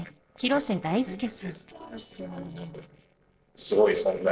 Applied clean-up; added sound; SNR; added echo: neural separator model SepFormer DNS4.